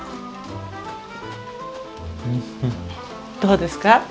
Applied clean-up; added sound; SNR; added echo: none; none; none; none.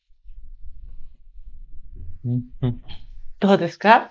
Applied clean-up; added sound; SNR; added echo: neural mask model Resemble Enhance denoiser.